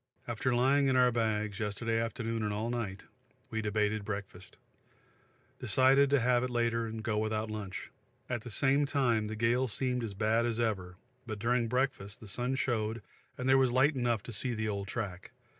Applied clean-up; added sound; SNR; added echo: none; none; none; none.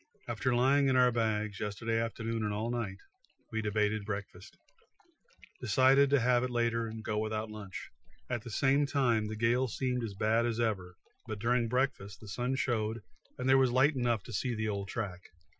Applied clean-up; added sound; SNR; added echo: classical method Wiener filter.